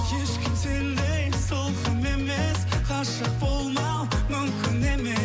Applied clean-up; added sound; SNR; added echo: none; none; none; none.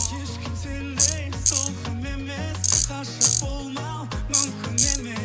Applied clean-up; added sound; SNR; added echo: none; Tools; -2 dB; none.